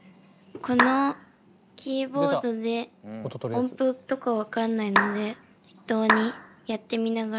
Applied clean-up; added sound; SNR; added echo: none; Clapping; 0 dB; none.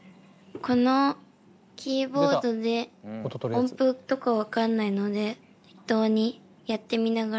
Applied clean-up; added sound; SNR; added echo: none; none; none; none.